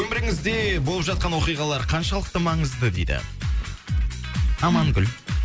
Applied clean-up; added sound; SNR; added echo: none; Thunder; 18 dB; none.